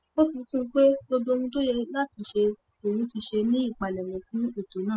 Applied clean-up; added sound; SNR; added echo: classical method spectral subtraction.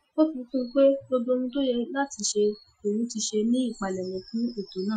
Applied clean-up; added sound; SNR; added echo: classical method Wiener filter.